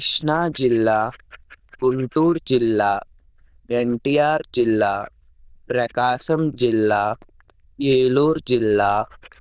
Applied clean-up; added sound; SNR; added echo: neural diffusion model UNIVERSE++.